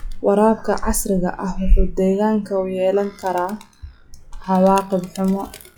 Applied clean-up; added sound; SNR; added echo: classical method log-MMSE.